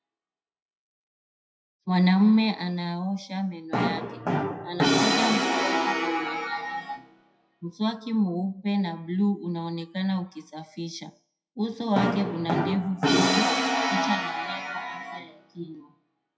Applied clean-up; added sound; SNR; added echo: classical method WPE with log-MMSE.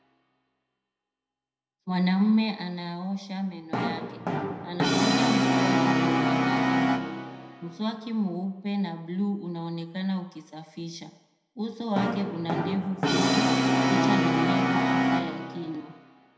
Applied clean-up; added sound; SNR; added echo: none; Brass instrument; -3 dB; reverberation time 0.8 s.